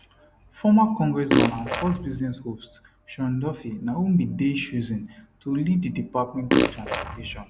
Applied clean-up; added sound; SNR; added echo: none; Fart; -1 dB; none.